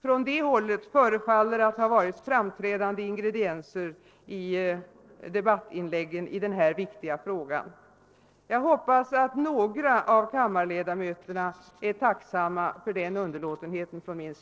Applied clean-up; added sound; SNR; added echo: neural separator model SepFormer DNS4.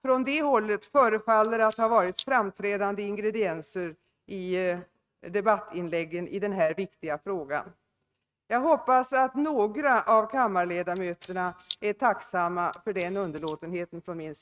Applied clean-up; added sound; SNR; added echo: neural mask model RNNoise.